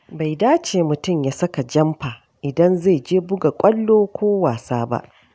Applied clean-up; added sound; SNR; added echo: none; none; none; none.